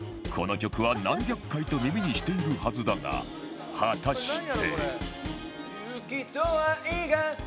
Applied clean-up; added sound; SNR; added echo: none; none; none; none.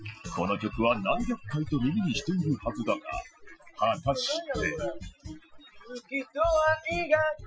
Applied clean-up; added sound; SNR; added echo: classical method Wiener filter.